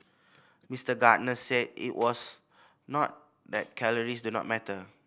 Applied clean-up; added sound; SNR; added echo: none; Tambourine; 16 dB; none.